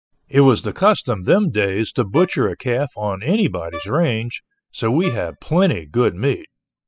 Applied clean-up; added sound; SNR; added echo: classical method spectral subtraction.